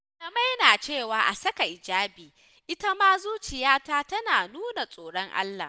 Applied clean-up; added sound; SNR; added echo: none; none; none; none.